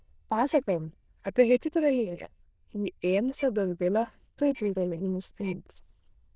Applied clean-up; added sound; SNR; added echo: neural diffusion model UNIVERSE++.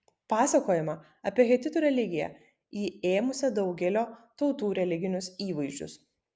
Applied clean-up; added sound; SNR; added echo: none; none; none; none.